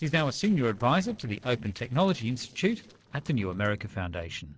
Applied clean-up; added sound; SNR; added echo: neural separator model SepFormer DNS4.